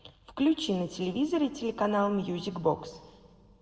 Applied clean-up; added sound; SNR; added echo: none; none; none; reverberation time 1.1 s.